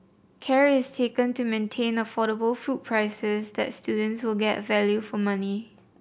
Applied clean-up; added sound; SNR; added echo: none; none; none; none.